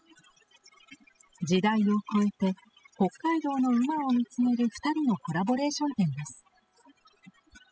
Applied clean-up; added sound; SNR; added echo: classical method spectral subtraction.